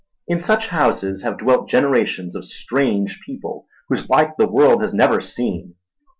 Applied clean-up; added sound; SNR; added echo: none; none; none; none.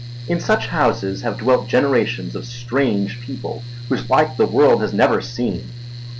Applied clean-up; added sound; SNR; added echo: none; Mechanical fan; 12 dB; none.